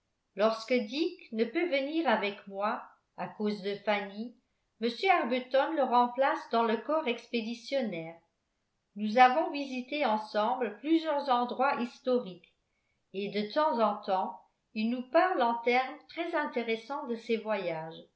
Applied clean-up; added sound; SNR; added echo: none; none; none; none.